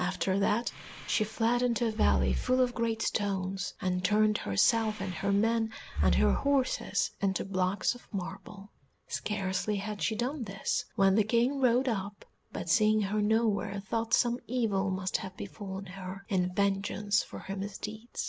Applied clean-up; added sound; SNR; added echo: none; Breathing; 4 dB; none.